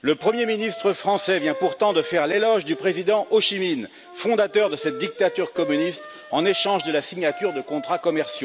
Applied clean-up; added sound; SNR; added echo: none; Wind instrument, woodwind instrument; 13 dB; none.